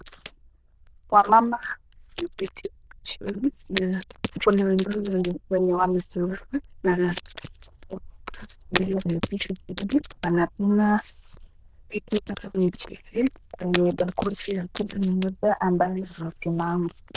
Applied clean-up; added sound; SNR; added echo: neural diffusion model UNIVERSE++.